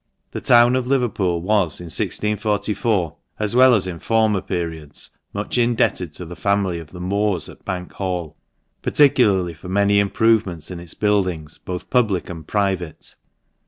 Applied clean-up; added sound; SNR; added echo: none; none; none; none.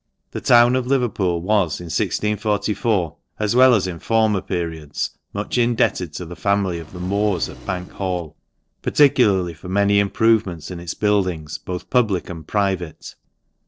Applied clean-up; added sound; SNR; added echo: neural separator model SepFormer DNS4.